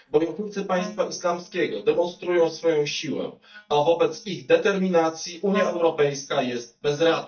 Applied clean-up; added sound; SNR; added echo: neural mask model DeepFilterNet 3.